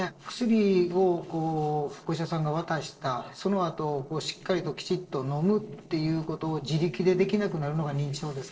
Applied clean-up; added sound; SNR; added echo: neural separator model SepFormer DNS4.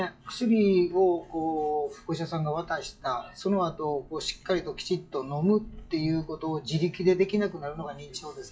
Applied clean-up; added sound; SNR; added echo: classical method WPE with log-MMSE.